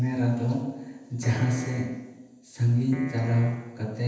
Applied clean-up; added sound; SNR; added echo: none; Piano; 15 dB; reverberation time 1.1 s.